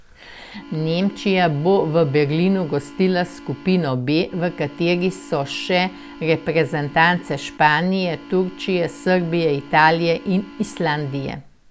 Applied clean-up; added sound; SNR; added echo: none; Organ; 19 dB; none.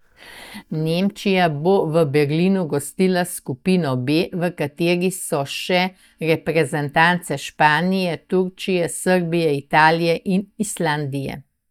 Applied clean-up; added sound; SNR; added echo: neural mask model DeepFilterNet 3.